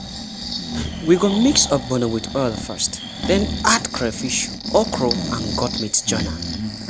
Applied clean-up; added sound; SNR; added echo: none; Breathing; 6 dB; none.